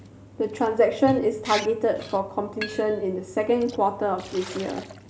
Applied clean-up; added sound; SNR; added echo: none; Liquid; 16 dB; none.